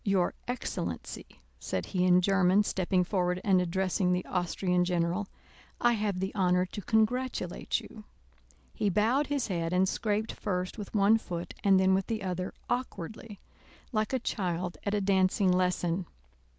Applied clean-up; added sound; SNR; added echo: none; none; none; none.